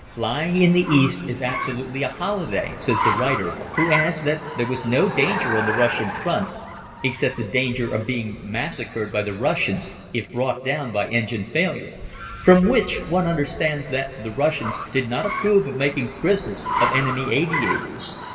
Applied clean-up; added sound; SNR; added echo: none; Car; 8 dB; reverberation time 2.0 s.